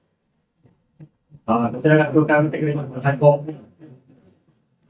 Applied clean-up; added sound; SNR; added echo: neural mask model DeepFilterNet 3.